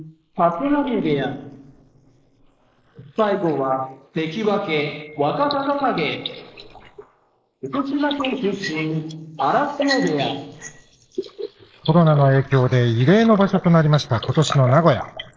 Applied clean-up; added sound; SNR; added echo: neural mask model Resemble Enhance denoiser.